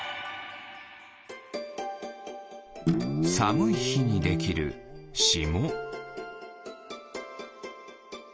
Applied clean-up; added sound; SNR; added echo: none; Guitar; 0 dB; none.